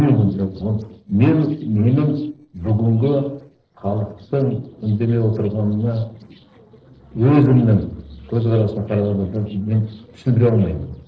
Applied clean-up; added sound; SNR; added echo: neural separator model SepFormer DNS4.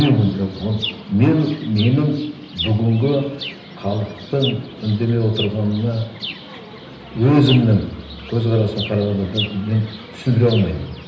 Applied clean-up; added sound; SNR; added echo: none; Chirp, tweet; 13 dB; reverberation time 0.9 s.